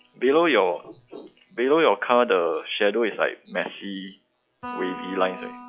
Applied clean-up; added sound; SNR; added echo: classical method log-MMSE.